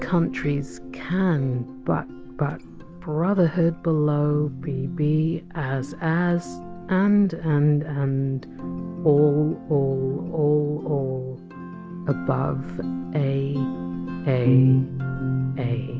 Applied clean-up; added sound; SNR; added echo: none; none; none; none.